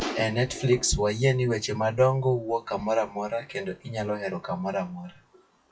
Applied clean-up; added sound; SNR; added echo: classical method WPE with log-MMSE.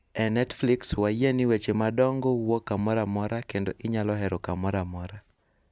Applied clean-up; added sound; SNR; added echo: none; none; none; none.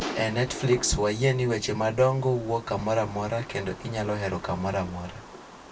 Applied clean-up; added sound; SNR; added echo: none; Fireworks; 14 dB; reverberation time 0.1 s.